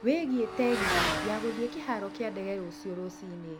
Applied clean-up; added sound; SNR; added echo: none; Motorcycle / Accelerating, revving, vroom; 3 dB; none.